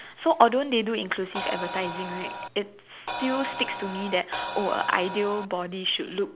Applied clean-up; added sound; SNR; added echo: none; Crash cymbal; 7 dB; none.